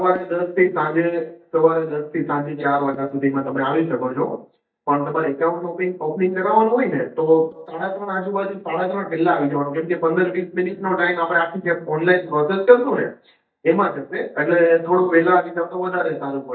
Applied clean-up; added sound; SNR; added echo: neural mask model DeepFilterNet 3.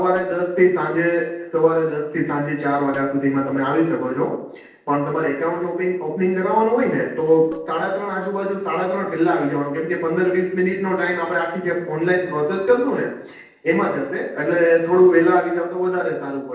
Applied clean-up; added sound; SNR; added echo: neural separator model SepFormer DNS4.